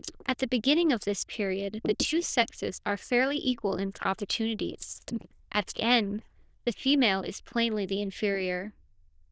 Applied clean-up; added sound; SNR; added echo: neural diffusion model UNIVERSE++.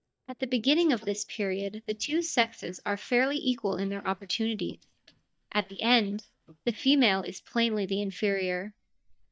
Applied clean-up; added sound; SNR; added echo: neural mask model DeepFilterNet 3.